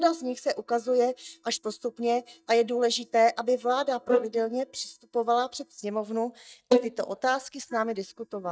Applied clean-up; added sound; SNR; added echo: neural mask model DeepFilterNet 3.